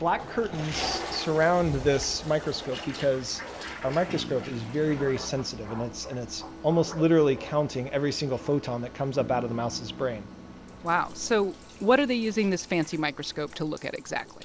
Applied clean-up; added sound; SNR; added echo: none; Toilet flush + Bass guitar; 14 dB; none.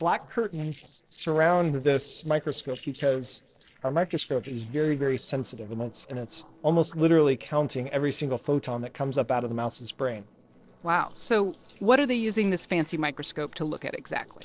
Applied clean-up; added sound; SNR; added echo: neural separator model SepFormer DNS4.